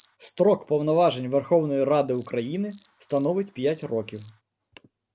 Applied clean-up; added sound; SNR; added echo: none; Cricket; -2 dB; none.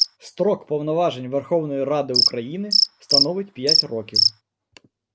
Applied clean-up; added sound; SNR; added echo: neural mask model Resemble Enhance denoiser.